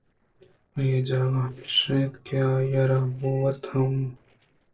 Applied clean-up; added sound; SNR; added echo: neural separator model SepFormer DNS4.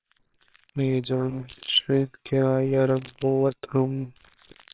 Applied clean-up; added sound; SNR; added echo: neural separator model SepFormer WHAMR!.